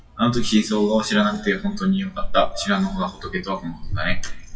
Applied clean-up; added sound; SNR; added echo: classical method WPE with log-MMSE.